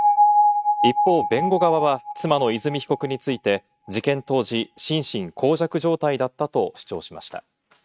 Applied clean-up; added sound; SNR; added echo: neural mask model RNNoise.